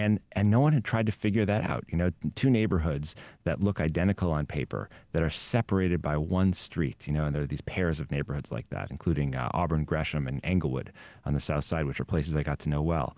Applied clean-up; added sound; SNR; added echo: none; none; none; none.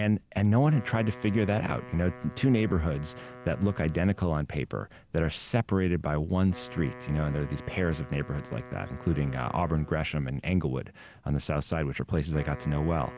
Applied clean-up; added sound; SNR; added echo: none; Wind instrument, woodwind instrument; 18 dB; none.